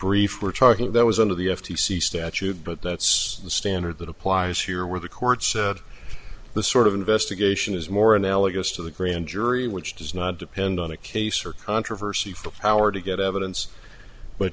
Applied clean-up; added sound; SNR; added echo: none; none; none; none.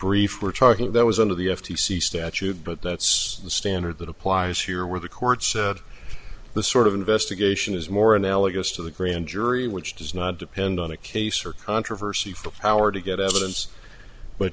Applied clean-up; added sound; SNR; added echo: none; Rattle (instrument); 4 dB; none.